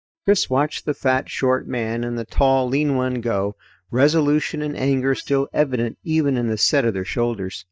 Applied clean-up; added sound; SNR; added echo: neural mask model DeepFilterNet 3.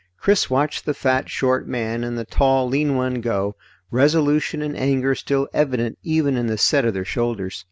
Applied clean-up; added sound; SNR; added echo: none; none; none; none.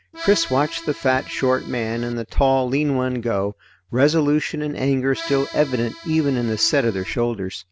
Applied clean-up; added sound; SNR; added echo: none; Accordion; 15 dB; none.